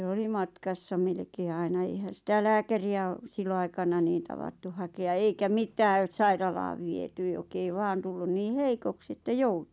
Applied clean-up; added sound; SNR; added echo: none; none; none; none.